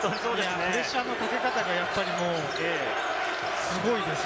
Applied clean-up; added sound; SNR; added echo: none; none; none; none.